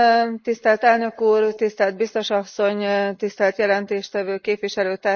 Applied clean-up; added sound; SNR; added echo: neural mask model Resemble Enhance denoiser.